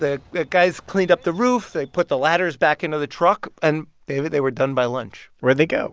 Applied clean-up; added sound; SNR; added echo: none; none; none; none.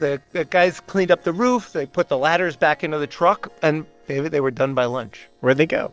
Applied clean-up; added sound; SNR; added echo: neural separator model SepFormer DNS4.